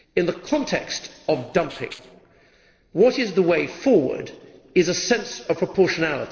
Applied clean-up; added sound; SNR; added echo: neural separator model SepFormer DNS4.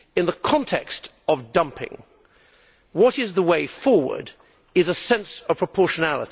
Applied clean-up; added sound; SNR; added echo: none; none; none; none.